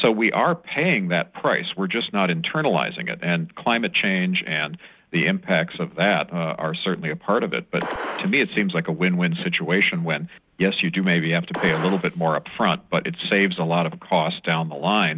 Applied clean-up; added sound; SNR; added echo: none; Gunshot, gunfire; 11 dB; none.